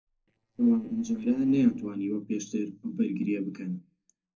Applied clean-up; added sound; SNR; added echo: neural separator model SepFormer DNS4.